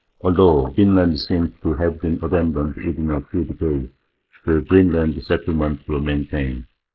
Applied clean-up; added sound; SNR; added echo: neural mask model Resemble Enhance denoiser.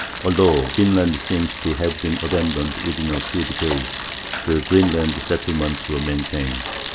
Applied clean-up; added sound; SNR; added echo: none; Bicycle; 3 dB; none.